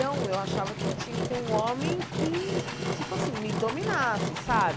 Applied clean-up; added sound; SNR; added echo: none; Engine; 1 dB; none.